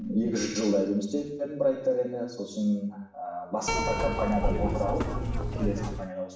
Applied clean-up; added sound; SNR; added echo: none; Keyboard (musical); 0 dB; reverberation time 0.6 s.